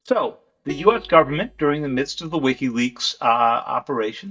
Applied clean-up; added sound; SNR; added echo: neural mask model DeepFilterNet 3.